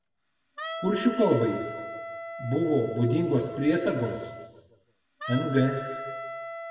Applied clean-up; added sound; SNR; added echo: none; Wind instrument, woodwind instrument; 10 dB; reverberation time 1.3 s.